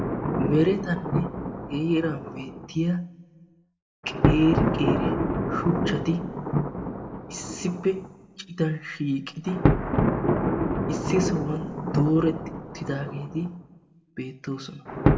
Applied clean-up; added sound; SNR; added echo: none; Thunder; -1 dB; reverberation time 1.1 s.